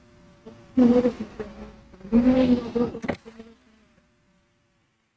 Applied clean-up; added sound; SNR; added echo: neural mask model RNNoise.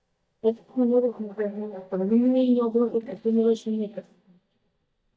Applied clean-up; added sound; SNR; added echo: neural mask model DeepFilterNet 3.